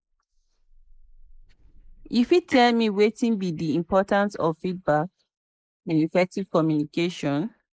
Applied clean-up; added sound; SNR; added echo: neural mask model Resemble Enhance denoiser.